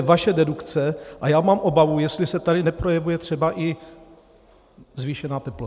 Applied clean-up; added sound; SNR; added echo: none; none; none; none.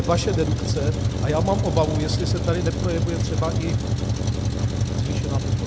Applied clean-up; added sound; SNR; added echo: none; Truck; -4 dB; none.